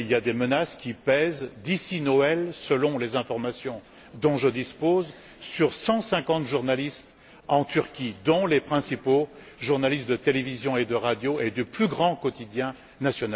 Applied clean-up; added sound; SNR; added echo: none; none; none; none.